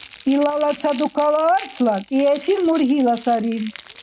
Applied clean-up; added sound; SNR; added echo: none; Crackle; 10 dB; none.